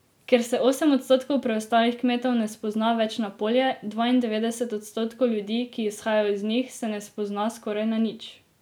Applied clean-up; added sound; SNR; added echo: none; none; none; none.